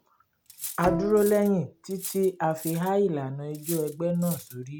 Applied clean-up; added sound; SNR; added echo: none; Bowed string instrument + Cutlery, silverware; 11 dB; none.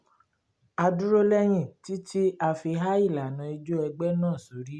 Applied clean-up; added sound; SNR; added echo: none; none; none; none.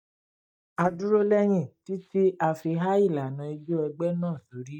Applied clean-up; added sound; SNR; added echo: neural mask model DeepFilterNet 3.